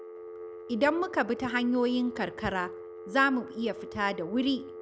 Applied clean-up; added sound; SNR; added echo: none; Telephone; 13 dB; none.